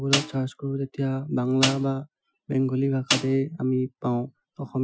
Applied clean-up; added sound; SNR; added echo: classical method Wiener filter.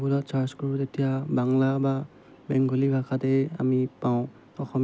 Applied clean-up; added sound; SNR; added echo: none; none; none; none.